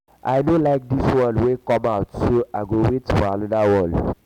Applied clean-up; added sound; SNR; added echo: none; none; none; none.